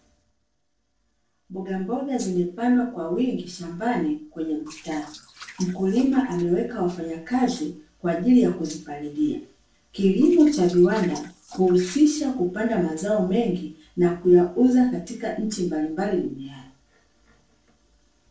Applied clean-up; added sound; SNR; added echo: neural separator model SepFormer DNS4.